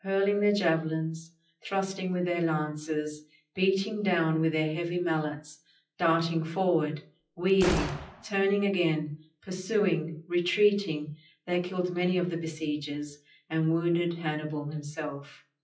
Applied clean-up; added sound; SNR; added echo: classical method WPE with log-MMSE.